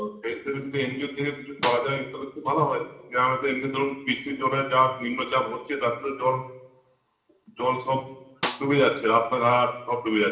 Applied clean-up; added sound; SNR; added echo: none; Snare drum; 8 dB; reverberation time 0.8 s.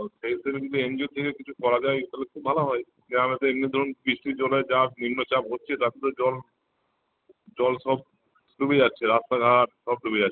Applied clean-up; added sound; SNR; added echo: none; none; none; none.